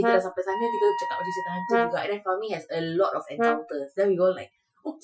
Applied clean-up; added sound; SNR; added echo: classical method Wiener filter.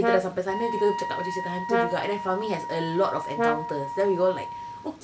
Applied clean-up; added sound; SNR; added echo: none; Brass instrument + Wind instrument, woodwind instrument; 2 dB; none.